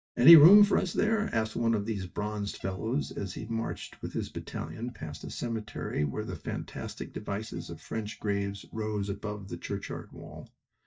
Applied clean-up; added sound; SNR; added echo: neural mask model DeepFilterNet 3.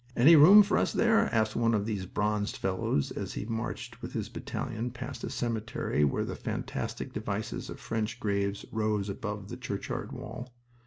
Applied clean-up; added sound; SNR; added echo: none; none; none; none.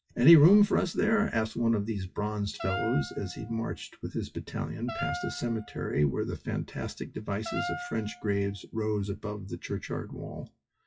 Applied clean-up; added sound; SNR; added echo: classical method WPE with log-MMSE.